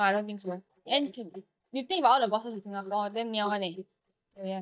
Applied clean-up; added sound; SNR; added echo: neural mask model DeepFilterNet 3.